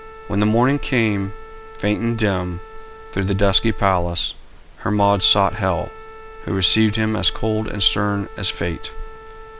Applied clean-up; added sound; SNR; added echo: none; Wind instrument, woodwind instrument; 20 dB; none.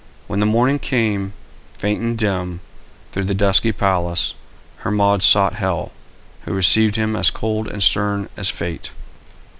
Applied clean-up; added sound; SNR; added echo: none; none; none; none.